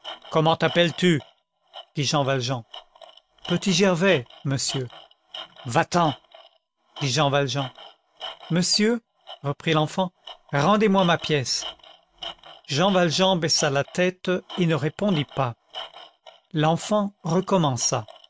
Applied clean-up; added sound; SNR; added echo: none; Tools; 18 dB; none.